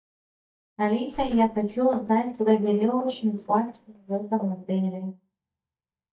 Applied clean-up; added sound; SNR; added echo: neural mask model DeepFilterNet 3.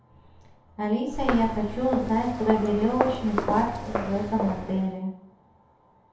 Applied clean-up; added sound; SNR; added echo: none; Walk, footsteps; 4 dB; reverberation time 0.8 s.